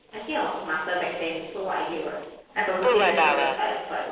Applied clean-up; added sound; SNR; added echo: neural separator model SepFormer DNS4.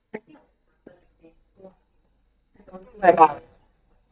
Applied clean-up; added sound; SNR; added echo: neural mask model DeepFilterNet 3.